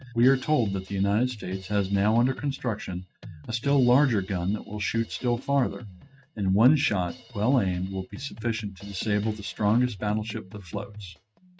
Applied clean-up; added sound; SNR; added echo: neural mask model RNNoise.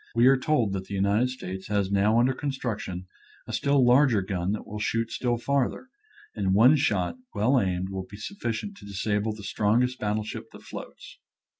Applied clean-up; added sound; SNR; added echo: none; none; none; none.